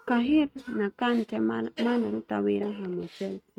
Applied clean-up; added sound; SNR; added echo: neural mask model RNNoise.